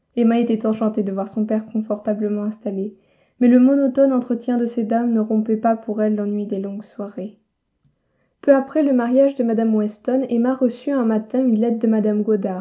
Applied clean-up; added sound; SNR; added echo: none; none; none; none.